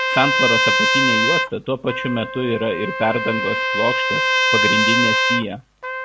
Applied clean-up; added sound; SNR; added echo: none; Trumpet; -3 dB; none.